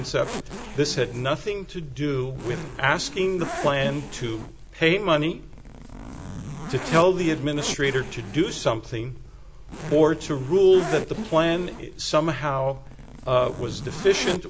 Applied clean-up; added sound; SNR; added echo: none; Zipper (clothing); 11 dB; none.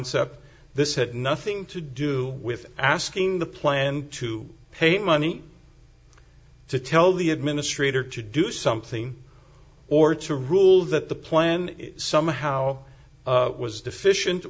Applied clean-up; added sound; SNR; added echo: none; none; none; none.